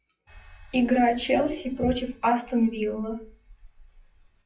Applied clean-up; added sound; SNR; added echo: classical method WPE with log-MMSE.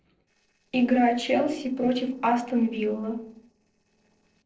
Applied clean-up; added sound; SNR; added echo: neural separator model SepFormer DNS4.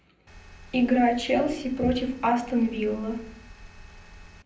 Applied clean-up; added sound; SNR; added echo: none; Engine; 19 dB; reverberation time 0.6 s.